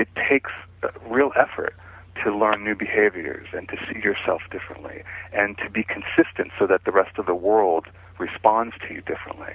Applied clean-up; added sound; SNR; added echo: none; none; none; none.